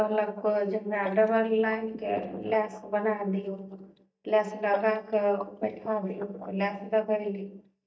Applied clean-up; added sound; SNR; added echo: neural mask model DeepFilterNet 3.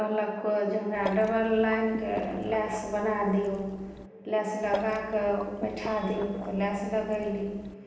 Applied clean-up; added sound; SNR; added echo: none; Water / Liquid; 12 dB; reverberation time 0.9 s.